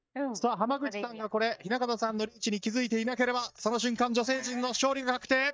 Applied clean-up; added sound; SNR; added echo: neural mask model DeepFilterNet 3.